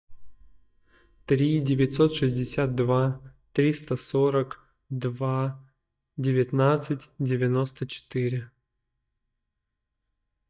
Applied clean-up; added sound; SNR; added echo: neural mask model DeepFilterNet 3.